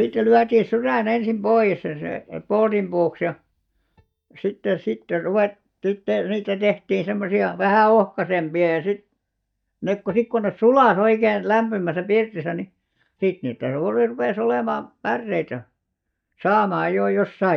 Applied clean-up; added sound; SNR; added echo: neural mask model DeepFilterNet 3.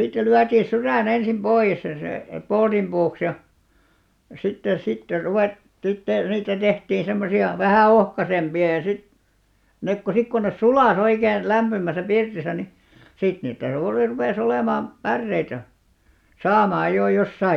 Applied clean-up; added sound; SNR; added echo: none; none; none; none.